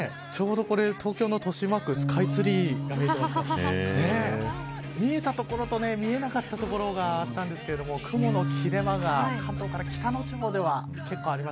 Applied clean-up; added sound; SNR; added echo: none; Bass guitar; 6 dB; none.